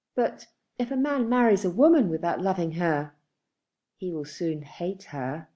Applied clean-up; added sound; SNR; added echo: none; none; none; none.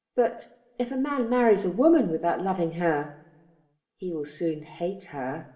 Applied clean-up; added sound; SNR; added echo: none; none; none; reverberation time 0.8 s.